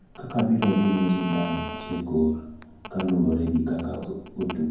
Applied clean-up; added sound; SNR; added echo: none; Telephone; 12 dB; reverberation time 0.9 s.